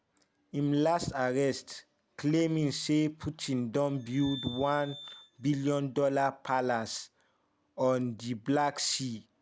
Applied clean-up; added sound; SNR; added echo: none; Glass; 17 dB; none.